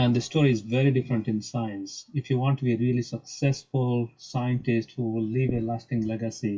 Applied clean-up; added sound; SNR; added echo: classical method WPE with log-MMSE.